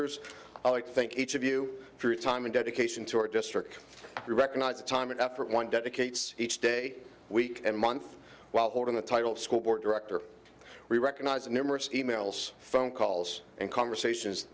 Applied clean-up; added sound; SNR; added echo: none; none; none; none.